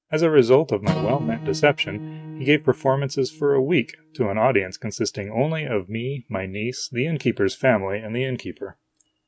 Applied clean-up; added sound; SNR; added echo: neural mask model RNNoise.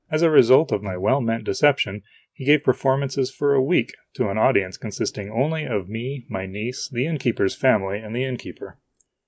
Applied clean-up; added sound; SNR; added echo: neural mask model Resemble Enhance denoiser.